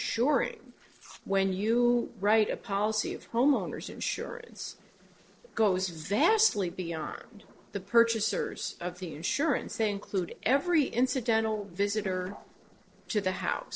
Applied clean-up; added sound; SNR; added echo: neural separator model SepFormer DNS4.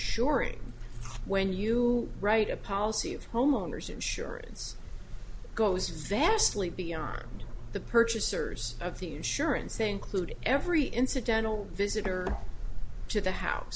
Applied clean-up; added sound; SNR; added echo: none; Bass guitar; 19 dB; none.